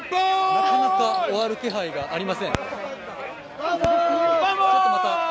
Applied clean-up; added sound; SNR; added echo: none; none; none; none.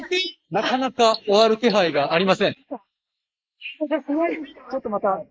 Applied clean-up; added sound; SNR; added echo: neural mask model Resemble Enhance denoiser.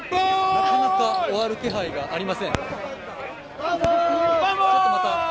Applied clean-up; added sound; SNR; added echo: none; Thunder; 20 dB; none.